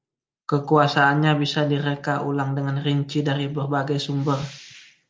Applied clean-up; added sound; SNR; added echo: none; none; none; none.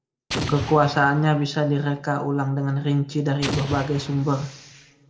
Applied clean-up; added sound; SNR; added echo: none; Explosion; 9 dB; reverberation time 0.4 s.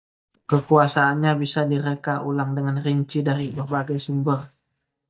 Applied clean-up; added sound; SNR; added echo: neural mask model DeepFilterNet 3.